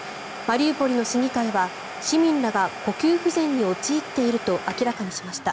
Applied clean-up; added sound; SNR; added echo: none; Domestic sounds, home sounds; 11 dB; none.